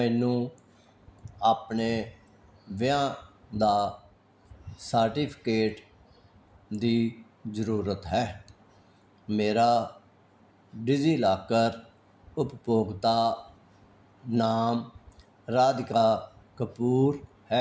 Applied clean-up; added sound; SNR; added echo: none; none; none; none.